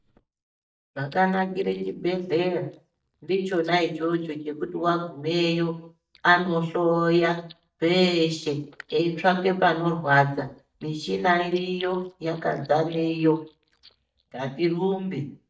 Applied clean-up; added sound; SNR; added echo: neural mask model DeepFilterNet 3.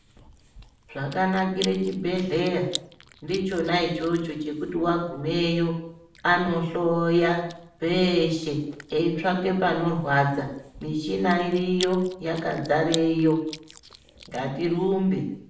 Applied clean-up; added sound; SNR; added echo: none; Chewing, mastication; 19 dB; reverberation time 0.6 s.